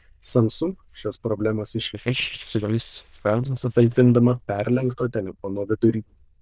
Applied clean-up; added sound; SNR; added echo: neural diffusion model UNIVERSE++.